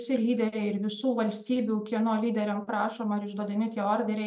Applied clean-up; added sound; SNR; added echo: none; none; none; none.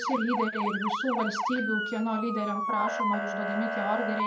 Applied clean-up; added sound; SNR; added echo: none; Motor vehicle (road) / Siren; 0 dB; none.